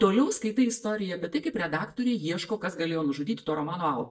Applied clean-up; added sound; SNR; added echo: neural mask model DeepFilterNet 3.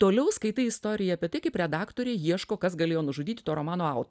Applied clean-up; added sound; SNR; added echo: none; none; none; none.